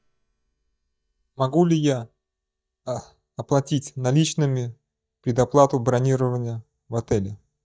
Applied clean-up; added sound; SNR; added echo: neural mask model DeepFilterNet 3.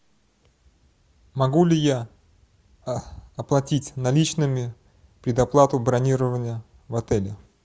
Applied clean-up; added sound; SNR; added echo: none; none; none; none.